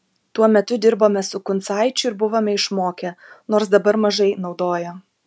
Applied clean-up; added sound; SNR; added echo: none; none; none; none.